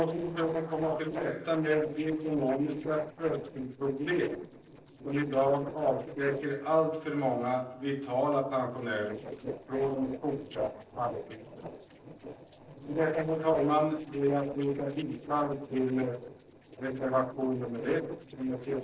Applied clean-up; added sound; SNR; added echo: neural separator model SepFormer DNS4.